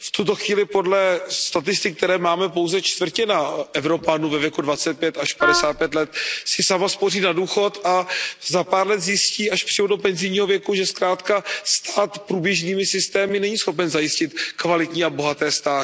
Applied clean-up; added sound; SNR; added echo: none; Wind instrument, woodwind instrument; 2 dB; none.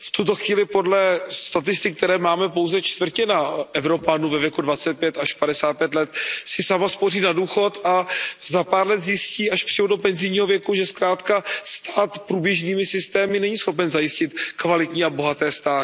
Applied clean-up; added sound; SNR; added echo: none; none; none; none.